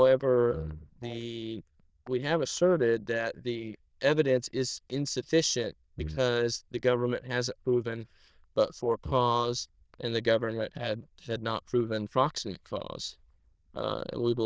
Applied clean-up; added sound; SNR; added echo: neural diffusion model UNIVERSE++.